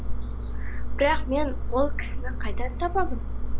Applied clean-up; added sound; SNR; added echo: none; Engine; -4 dB; none.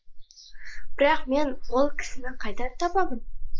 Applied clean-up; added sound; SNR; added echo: neural mask model Resemble Enhance denoiser.